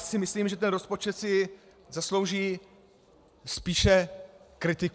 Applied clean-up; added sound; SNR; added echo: none; none; none; none.